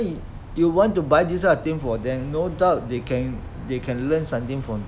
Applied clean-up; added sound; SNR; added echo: none; none; none; none.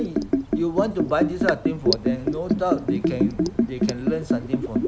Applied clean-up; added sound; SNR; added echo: none; Liquid; -3 dB; none.